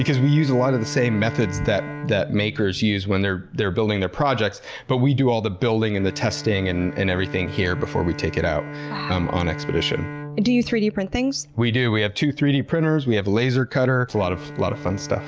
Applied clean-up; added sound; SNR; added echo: none; Bowed string instrument; 14 dB; none.